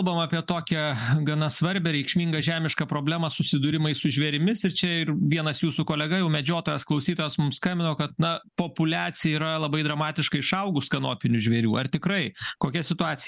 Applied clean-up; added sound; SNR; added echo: none; none; none; none.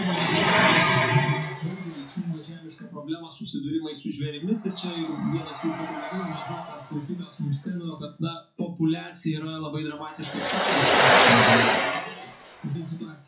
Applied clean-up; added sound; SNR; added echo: classical method WPE with log-MMSE.